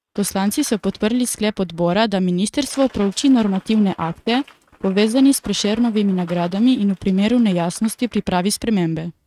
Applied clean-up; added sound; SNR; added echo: neural mask model RNNoise.